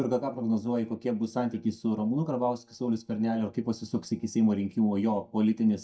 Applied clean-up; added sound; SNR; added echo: neural mask model DeepFilterNet 3.